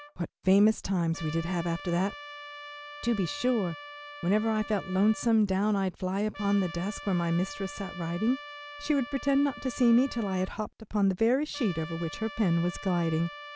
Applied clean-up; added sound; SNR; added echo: none; Trumpet; 16 dB; none.